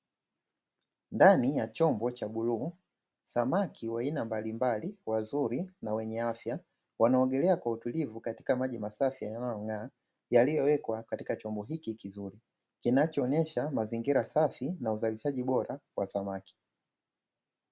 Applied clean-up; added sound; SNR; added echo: none; none; none; none.